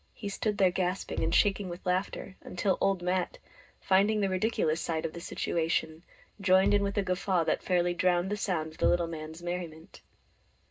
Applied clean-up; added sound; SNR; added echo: none; Bass drum; 7 dB; reverberation time 0.2 s.